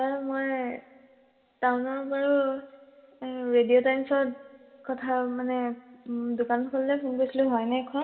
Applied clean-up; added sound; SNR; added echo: none; none; none; reverberation time 1.5 s.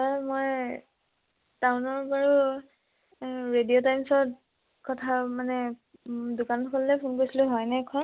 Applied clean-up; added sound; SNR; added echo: none; none; none; none.